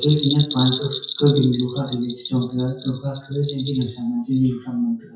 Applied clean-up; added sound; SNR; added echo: classical method WPE with log-MMSE.